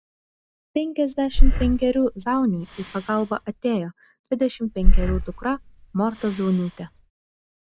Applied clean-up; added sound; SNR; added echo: none; Breathing; -4 dB; none.